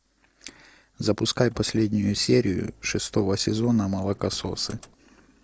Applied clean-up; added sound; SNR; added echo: neural separator model SepFormer DNS4.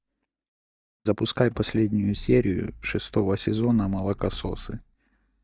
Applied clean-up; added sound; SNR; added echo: neural mask model DeepFilterNet 3.